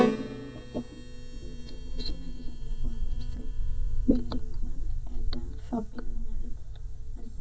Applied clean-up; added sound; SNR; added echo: neural mask model DeepFilterNet 3.